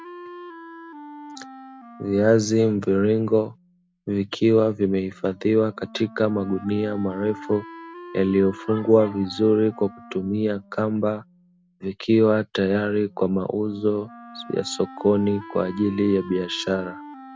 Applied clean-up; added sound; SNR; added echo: none; Wind instrument, woodwind instrument; 19 dB; none.